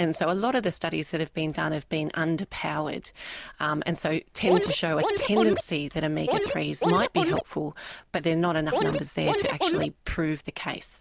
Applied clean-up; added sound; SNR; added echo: none; Scratching (performance technique); -1 dB; none.